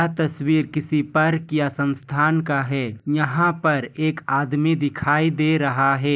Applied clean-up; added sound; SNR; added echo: neural mask model Resemble Enhance denoiser.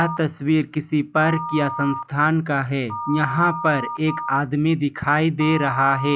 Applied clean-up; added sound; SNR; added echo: classical method log-MMSE.